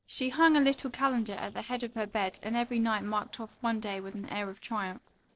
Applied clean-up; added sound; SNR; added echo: neural separator model SepFormer DNS4.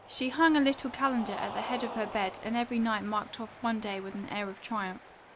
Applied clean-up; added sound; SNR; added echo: none; Cheering; 13 dB; none.